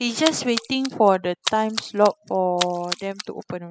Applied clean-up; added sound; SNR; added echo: classical method spectral subtraction.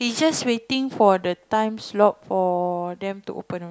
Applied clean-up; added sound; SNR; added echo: none; none; none; none.